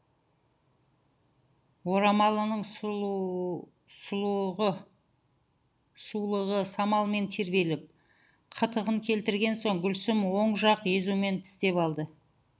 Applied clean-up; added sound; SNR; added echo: none; none; none; none.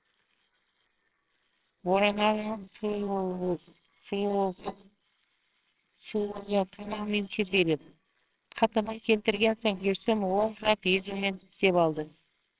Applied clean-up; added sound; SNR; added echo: neural separator model SepFormer WHAMR!.